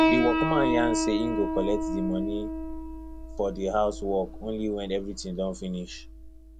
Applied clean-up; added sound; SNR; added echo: none; Piano; 0 dB; none.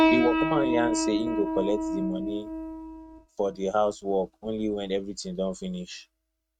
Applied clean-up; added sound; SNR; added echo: neural mask model RNNoise.